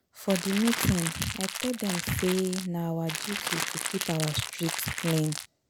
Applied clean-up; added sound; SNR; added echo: none; Crackle; 4 dB; none.